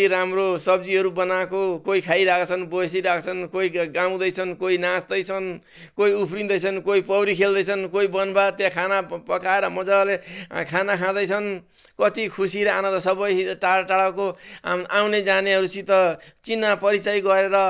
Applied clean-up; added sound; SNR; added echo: none; none; none; none.